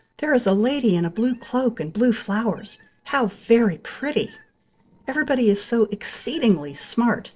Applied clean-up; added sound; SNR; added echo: neural separator model SepFormer DNS4.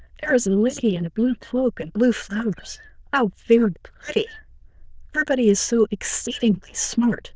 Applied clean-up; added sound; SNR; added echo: neural diffusion model UNIVERSE++.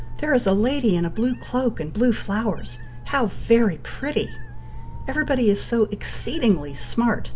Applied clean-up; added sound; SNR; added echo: none; Meow; 10 dB; none.